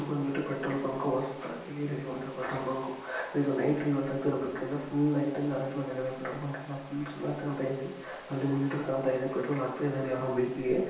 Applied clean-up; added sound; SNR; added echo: none; Bathtub (filling or washing); 20 dB; reverberation time 0.9 s.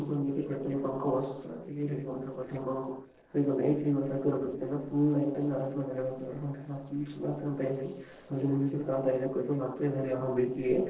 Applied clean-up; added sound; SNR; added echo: neural separator model SepFormer DNS4.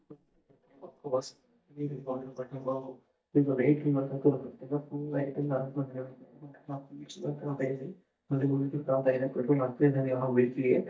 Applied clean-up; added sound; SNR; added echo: neural mask model DeepFilterNet 3.